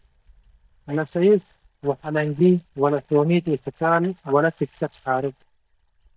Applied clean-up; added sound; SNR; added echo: neural mask model DeepFilterNet 3.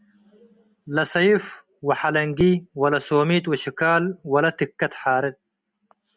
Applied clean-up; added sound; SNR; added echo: none; none; none; none.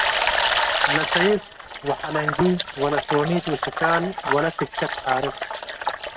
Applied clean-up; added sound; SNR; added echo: neural mask model RNNoise.